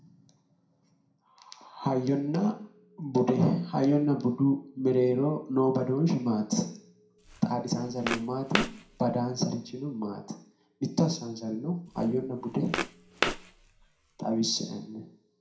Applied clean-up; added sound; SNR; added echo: none; Walk, footsteps; 7 dB; reverberation time 0.5 s.